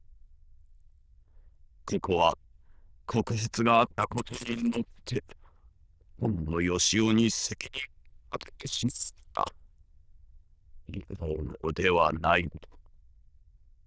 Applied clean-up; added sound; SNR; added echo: neural diffusion model UNIVERSE++.